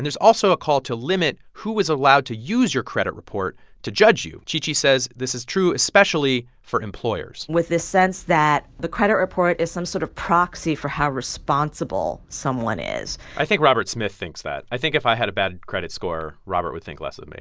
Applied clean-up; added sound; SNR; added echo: none; none; none; none.